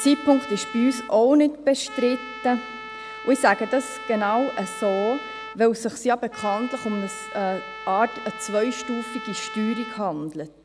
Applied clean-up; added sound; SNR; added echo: none; Trumpet; 13 dB; none.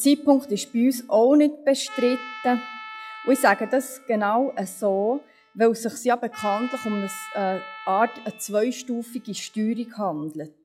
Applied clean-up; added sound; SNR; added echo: classical method log-MMSE.